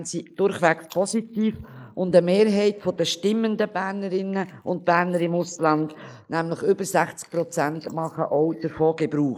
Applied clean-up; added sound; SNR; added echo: neural mask model Resemble Enhance denoiser.